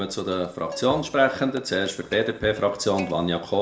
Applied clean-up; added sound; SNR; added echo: none; Plucked string instrument; 18 dB; reverberation time 0.7 s.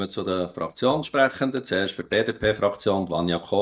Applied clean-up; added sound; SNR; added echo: neural mask model DeepFilterNet 3.